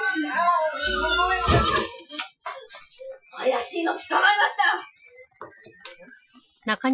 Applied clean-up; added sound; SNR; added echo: classical method Wiener filter.